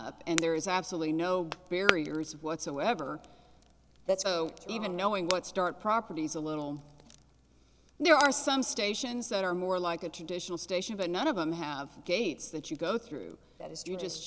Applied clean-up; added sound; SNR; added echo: none; Crackle; 12 dB; none.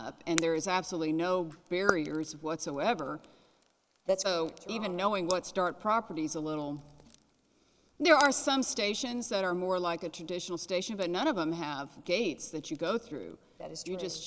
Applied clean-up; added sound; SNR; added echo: neural mask model Resemble Enhance denoiser.